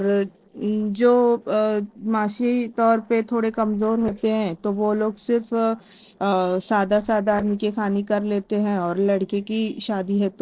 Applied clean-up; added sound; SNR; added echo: neural separator model SepFormer DNS4.